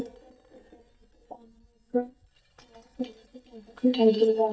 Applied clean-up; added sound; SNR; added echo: neural mask model DeepFilterNet 3.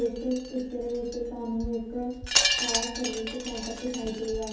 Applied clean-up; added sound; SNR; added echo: none; Wind chime; 0 dB; reverberation time 2.2 s.